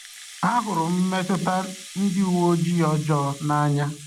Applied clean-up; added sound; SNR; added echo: none; Rattle (instrument); 17 dB; none.